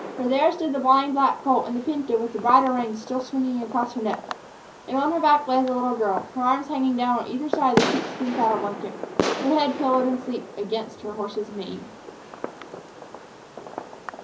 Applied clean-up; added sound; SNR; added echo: none; Fireworks; 9 dB; reverberation time 0.5 s.